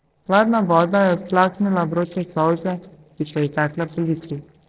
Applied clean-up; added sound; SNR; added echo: neural separator model SepFormer DNS4.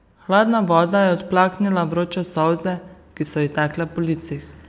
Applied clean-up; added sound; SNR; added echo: none; none; none; none.